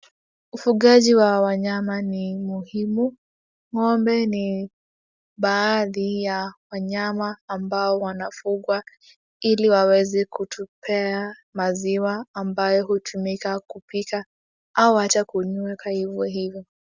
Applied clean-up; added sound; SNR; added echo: none; none; none; none.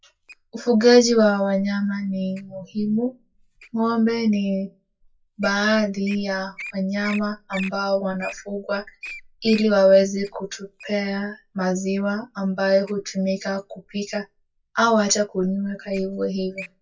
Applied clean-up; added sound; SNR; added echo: classical method WPE with log-MMSE.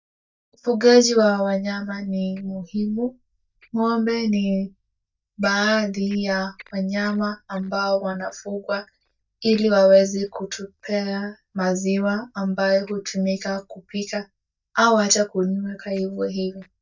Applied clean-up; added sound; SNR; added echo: neural mask model DeepFilterNet 3.